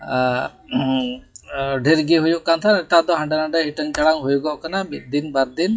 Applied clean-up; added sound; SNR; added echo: classical method WPE with log-MMSE.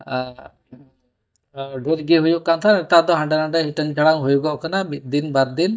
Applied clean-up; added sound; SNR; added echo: neural mask model DeepFilterNet 3.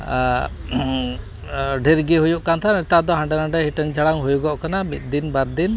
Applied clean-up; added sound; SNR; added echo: none; none; none; none.